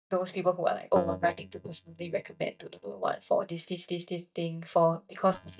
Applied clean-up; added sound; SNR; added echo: neural mask model DeepFilterNet 3.